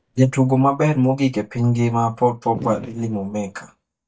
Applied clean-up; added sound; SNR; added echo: neural mask model DeepFilterNet 3.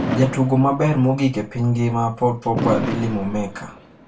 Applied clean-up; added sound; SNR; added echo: none; Fireworks; 9 dB; reverberation time 0.2 s.